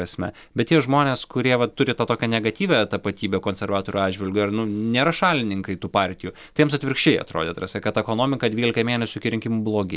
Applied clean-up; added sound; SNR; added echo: none; none; none; none.